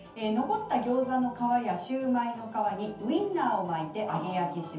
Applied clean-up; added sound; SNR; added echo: none; none; none; reverberation time 0.5 s.